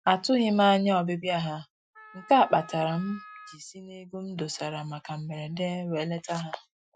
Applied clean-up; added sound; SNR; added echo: classical method Wiener filter.